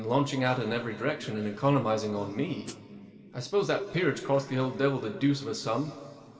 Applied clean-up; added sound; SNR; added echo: none; Hi-hat; 16 dB; reverberation time 2.4 s.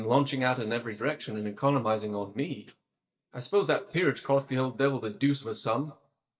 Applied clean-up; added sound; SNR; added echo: neural mask model DeepFilterNet 3.